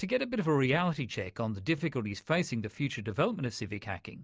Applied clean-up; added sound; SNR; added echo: none; none; none; none.